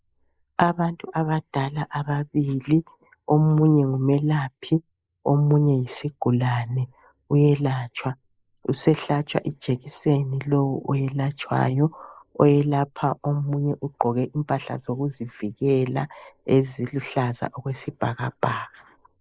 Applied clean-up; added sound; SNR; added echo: neural mask model Resemble Enhance denoiser.